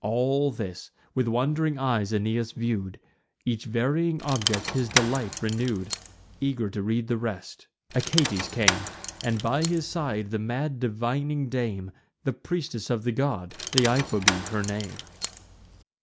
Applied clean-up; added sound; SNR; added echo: none; Rattle / Keys jangling; 3 dB; none.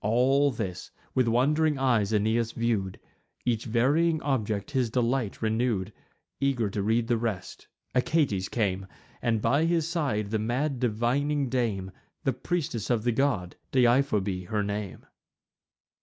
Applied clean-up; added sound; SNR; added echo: none; none; none; none.